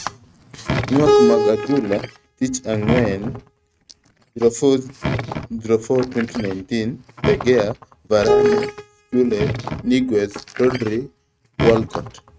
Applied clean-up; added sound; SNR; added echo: neural mask model RNNoise.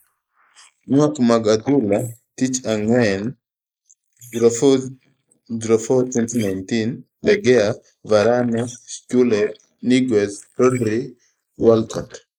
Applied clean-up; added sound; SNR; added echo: neural mask model Resemble Enhance denoiser.